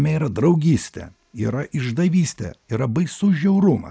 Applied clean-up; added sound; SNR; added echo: none; none; none; none.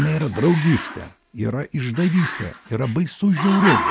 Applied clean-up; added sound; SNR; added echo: none; Growling; 8 dB; none.